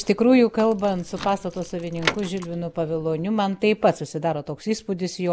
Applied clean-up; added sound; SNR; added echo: none; Door / Car; 12 dB; none.